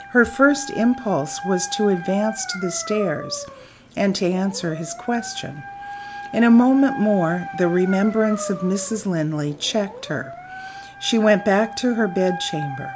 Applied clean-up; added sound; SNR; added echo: none; Dog; 13 dB; none.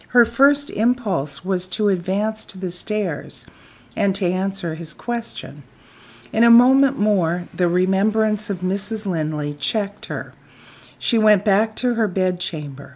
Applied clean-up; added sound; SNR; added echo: none; none; none; none.